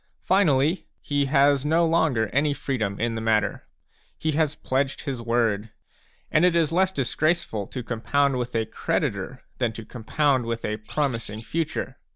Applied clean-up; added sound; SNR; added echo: none; Bird; 11 dB; none.